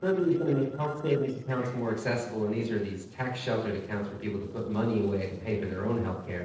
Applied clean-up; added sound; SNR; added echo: neural separator model SepFormer DNS4.